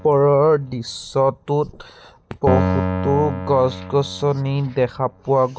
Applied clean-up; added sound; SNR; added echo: none; Keyboard (musical); 8 dB; none.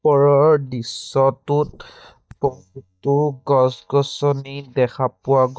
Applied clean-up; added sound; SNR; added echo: neural mask model DeepFilterNet 3.